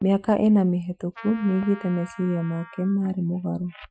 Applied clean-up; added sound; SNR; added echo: classical method Wiener filter.